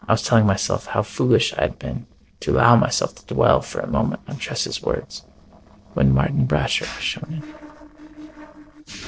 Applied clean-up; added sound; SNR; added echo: neural separator model SepFormer DNS4.